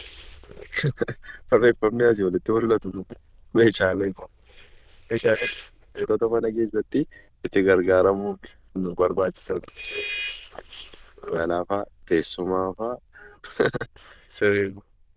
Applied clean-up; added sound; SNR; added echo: neural diffusion model UNIVERSE++.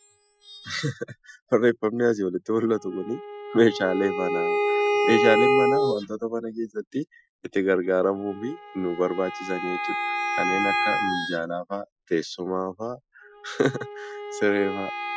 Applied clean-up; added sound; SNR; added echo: classical method Wiener filter.